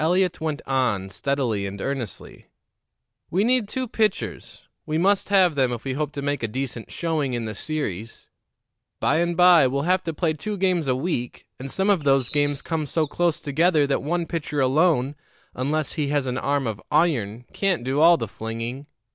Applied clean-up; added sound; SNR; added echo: none; Bird; 8 dB; none.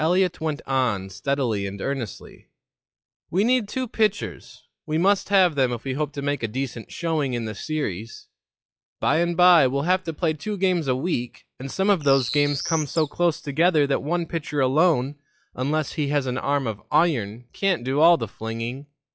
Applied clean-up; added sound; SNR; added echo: classical method log-MMSE.